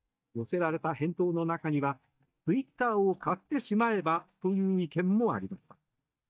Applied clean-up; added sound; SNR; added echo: neural mask model DeepFilterNet 3.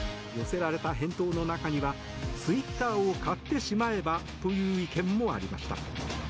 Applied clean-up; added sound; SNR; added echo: none; none; none; none.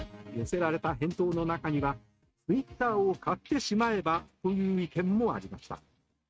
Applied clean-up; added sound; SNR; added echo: neural mask model RNNoise.